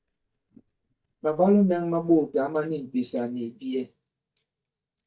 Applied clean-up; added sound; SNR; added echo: neural mask model DeepFilterNet 3.